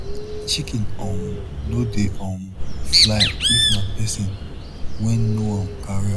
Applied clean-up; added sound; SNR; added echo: none; Bird; -3 dB; none.